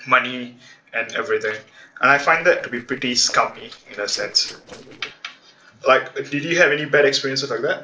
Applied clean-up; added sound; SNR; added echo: neural separator model SepFormer DNS4.